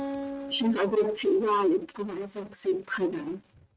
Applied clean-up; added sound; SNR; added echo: neural mask model RNNoise.